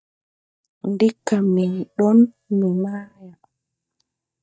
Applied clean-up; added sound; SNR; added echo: neural mask model DeepFilterNet 3.